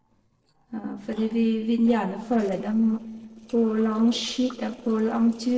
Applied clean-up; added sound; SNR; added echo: neural separator model SepFormer DNS4.